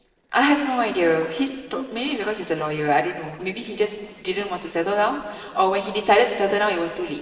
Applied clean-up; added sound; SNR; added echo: neural separator model SepFormer DNS4.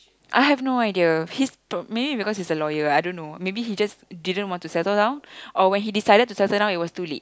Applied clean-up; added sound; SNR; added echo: none; none; none; none.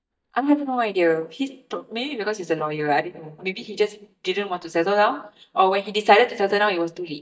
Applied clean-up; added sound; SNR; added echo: neural mask model DeepFilterNet 3.